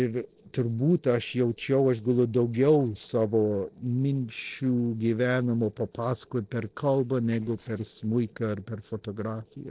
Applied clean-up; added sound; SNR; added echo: neural separator model SepFormer DNS4.